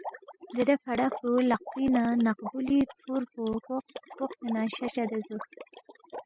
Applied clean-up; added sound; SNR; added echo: classical method spectral subtraction.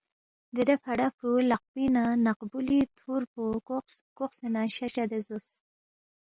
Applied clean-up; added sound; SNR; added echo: none; none; none; none.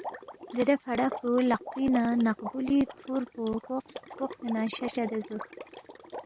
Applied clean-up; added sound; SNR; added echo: none; Water / Liquid; 13 dB; none.